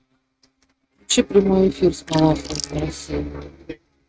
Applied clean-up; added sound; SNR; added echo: neural mask model RNNoise.